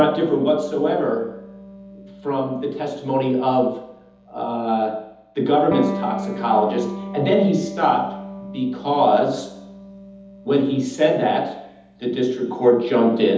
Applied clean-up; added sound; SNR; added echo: none; Electric guitar; 14 dB; reverberation time 1.3 s.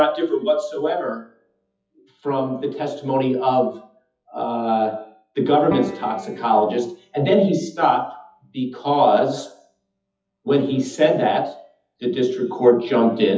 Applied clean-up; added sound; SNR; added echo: classical method WPE with log-MMSE.